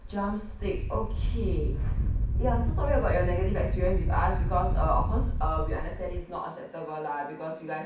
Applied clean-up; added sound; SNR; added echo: none; Wind; -3 dB; reverberation time 0.6 s.